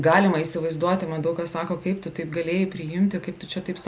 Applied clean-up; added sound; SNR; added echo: none; none; none; none.